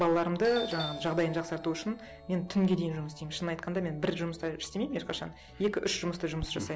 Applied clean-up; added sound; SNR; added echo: none; Doorbell; 15 dB; none.